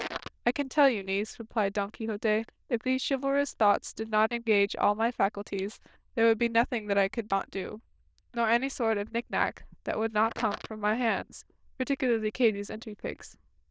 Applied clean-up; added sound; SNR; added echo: neural diffusion model UNIVERSE++.